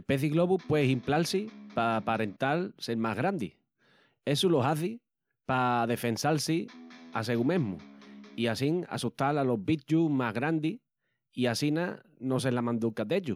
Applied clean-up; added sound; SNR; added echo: none; Electric guitar; 20 dB; none.